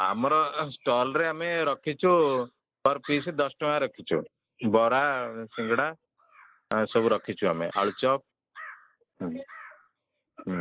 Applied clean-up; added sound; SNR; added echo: neural mask model Resemble Enhance denoiser.